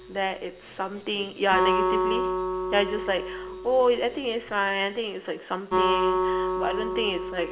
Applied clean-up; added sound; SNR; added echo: none; Acoustic guitar; 1 dB; reverberation time 0.6 s.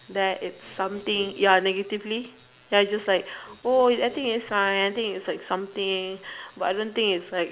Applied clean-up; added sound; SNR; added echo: none; none; none; none.